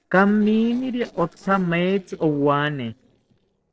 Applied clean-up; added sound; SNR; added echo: neural separator model SepFormer DNS4.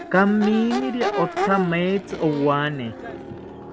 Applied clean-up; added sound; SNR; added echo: none; Crowd / Race car, auto racing / Accelerating, revving, vroom; 7 dB; none.